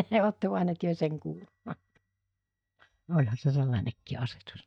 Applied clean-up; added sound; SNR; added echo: neural mask model DeepFilterNet 3.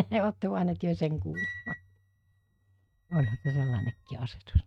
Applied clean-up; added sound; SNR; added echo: neural mask model RNNoise.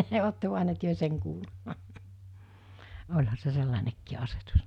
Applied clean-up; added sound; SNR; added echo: none; none; none; none.